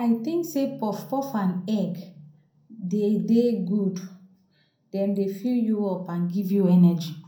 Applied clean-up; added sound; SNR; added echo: none; none; none; reverberation time 0.6 s.